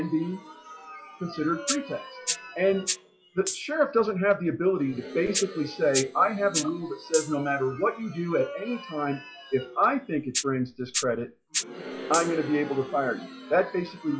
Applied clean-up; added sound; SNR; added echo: classical method log-MMSE.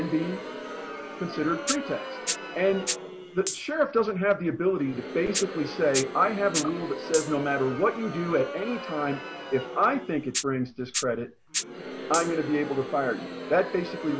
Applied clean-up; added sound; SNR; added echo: none; Crowd + Rattle (instrument); 7 dB; none.